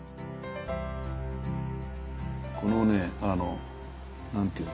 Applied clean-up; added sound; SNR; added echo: none; none; none; none.